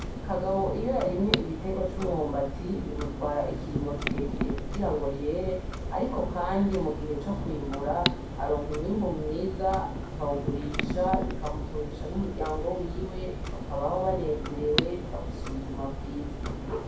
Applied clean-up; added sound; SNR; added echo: none; Clock; 2 dB; reverberation time 0.6 s.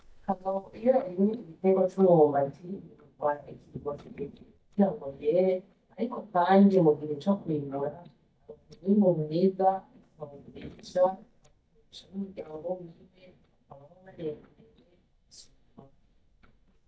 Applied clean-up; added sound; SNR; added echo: neural mask model DeepFilterNet 3.